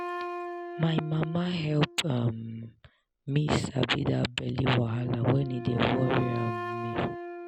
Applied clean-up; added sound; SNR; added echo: none; Wind instrument, woodwind instrument; 10 dB; none.